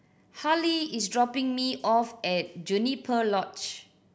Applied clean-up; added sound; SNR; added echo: none; none; none; none.